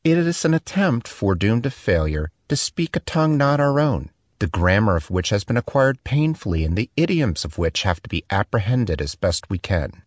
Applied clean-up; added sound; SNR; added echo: none; none; none; none.